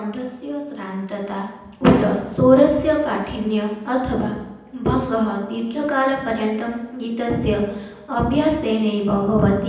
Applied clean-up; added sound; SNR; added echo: none; none; none; reverberation time 0.9 s.